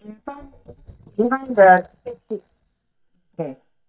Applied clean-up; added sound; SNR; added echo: neural mask model DeepFilterNet 3.